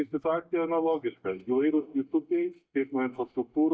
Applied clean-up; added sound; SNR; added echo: neural mask model DeepFilterNet 3.